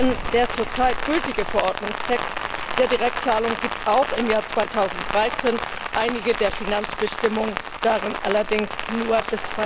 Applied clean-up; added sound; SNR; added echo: none; Rain; 4 dB; none.